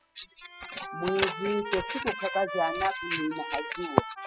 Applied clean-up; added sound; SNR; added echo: classical method spectral subtraction.